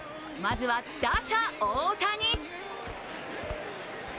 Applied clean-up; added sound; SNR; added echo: none; Walk, footsteps; 13 dB; none.